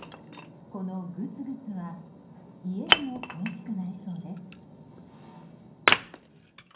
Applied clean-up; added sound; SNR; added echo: none; Wood; -5 dB; reverberation time 0.6 s.